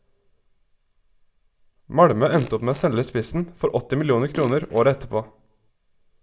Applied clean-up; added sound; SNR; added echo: none; Fart; 16 dB; reverberation time 0.2 s.